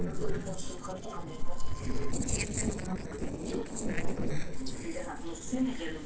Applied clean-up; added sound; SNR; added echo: neural separator model SepFormer DNS4.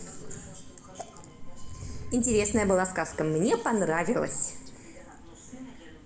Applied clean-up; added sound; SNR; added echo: none; Crow; 11 dB; reverberation time 0.8 s.